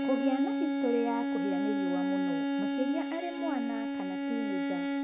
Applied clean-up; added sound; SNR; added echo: none; Bowed string instrument; -4 dB; none.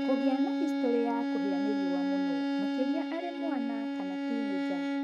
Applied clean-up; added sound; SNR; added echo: neural mask model RNNoise.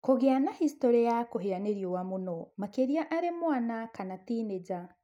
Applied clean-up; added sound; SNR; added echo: none; none; none; none.